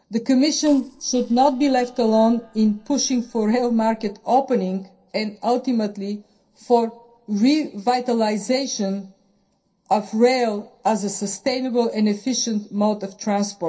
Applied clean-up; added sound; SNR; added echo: neural separator model SepFormer DNS4.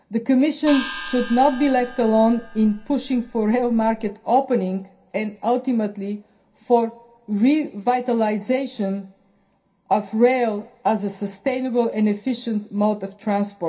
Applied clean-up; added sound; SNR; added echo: none; Gong; 13 dB; reverberation time 0.3 s.